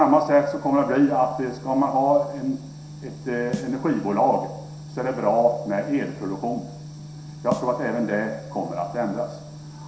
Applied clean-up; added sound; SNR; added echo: none; Snare drum; 16 dB; reverberation time 0.7 s.